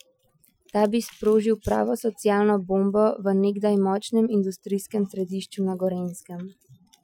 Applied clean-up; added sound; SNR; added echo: classical method Wiener filter.